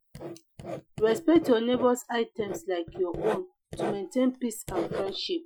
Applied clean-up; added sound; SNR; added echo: classical method Wiener filter.